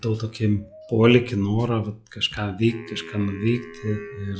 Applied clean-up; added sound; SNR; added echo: classical method log-MMSE.